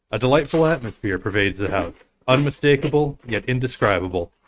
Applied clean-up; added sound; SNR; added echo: neural mask model RNNoise.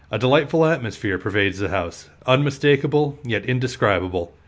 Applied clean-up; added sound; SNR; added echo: none; none; none; none.